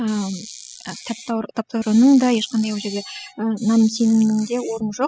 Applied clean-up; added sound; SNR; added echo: classical method spectral subtraction.